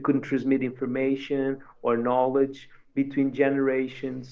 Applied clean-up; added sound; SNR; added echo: none; none; none; none.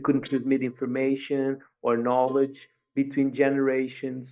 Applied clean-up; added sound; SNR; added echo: neural mask model DeepFilterNet 3.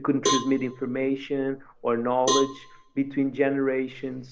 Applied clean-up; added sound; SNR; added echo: none; Cowbell; 6 dB; none.